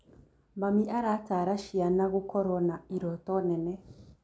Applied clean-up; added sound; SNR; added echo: none; none; none; none.